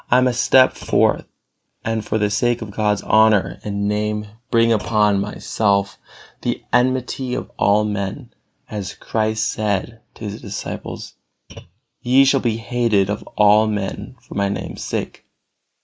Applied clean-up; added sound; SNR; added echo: neural mask model Resemble Enhance denoiser.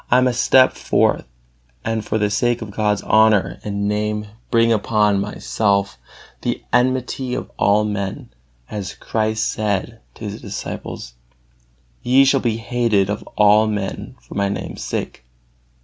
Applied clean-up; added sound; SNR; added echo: none; none; none; none.